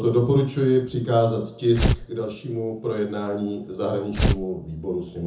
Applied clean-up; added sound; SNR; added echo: none; Tearing; -2 dB; reverberation time 0.5 s.